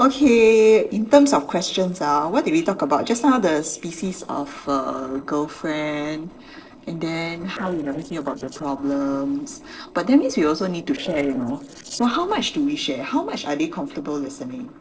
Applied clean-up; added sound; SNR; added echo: neural separator model SepFormer DNS4.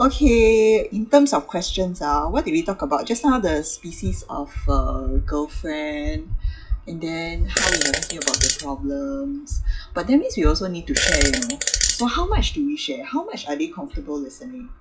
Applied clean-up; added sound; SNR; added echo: classical method WPE with log-MMSE.